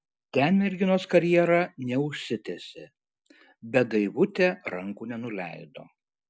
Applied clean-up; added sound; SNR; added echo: none; none; none; none.